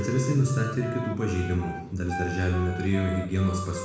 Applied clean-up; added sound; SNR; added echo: none; Wind instrument, woodwind instrument; 11 dB; reverberation time 1.0 s.